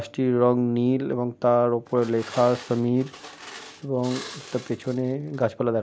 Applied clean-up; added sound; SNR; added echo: none; Glass; 18 dB; none.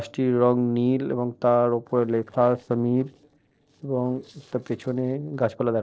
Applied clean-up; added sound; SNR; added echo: neural separator model SepFormer DNS4.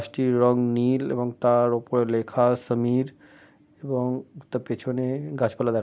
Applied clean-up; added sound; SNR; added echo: none; none; none; none.